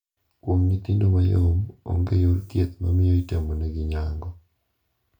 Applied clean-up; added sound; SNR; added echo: none; none; none; reverberation time 0.2 s.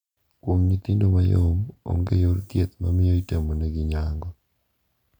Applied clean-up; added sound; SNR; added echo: none; none; none; none.